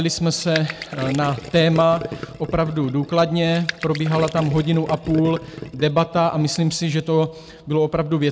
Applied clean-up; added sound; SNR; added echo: none; Gurgling; 13 dB; none.